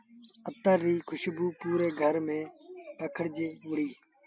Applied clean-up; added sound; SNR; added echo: none; none; none; none.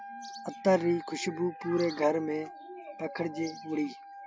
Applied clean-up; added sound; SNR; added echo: none; Wind instrument, woodwind instrument; 15 dB; none.